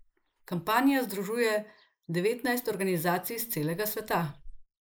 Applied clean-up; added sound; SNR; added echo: neural mask model Resemble Enhance denoiser.